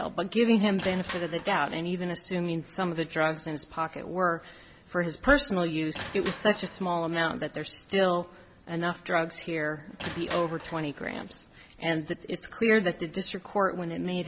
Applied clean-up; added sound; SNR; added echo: none; Crushing; 17 dB; none.